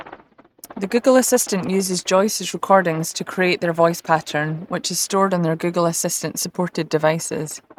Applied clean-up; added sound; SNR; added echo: neural mask model RNNoise.